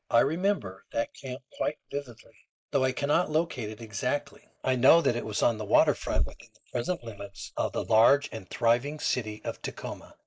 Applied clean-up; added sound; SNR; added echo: neural mask model Resemble Enhance denoiser.